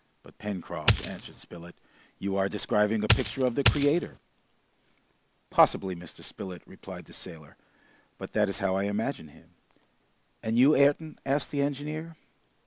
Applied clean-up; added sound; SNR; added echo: none; Coin (dropping); -2 dB; none.